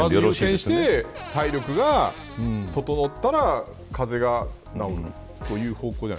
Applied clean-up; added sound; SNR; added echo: none; Cupboard open or close / Door; 16 dB; none.